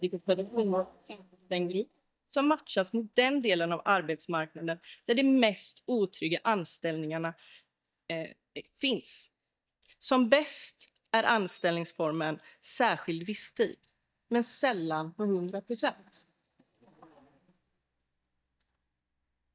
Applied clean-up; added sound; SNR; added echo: neural mask model DeepFilterNet 3.